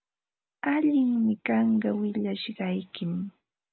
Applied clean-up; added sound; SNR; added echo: none; none; none; none.